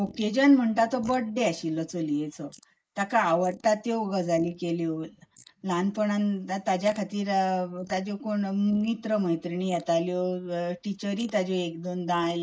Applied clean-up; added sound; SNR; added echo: neural mask model Resemble Enhance denoiser.